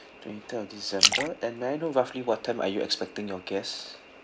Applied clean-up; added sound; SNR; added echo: none; Splash, splatter; -1 dB; none.